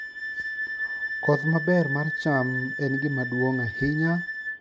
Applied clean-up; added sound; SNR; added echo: none; Wind instrument, woodwind instrument; 4 dB; none.